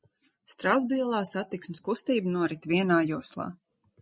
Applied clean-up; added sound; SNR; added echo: none; none; none; none.